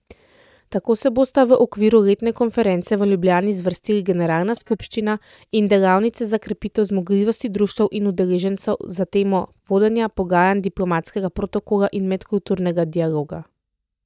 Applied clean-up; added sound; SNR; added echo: neural mask model DeepFilterNet 3.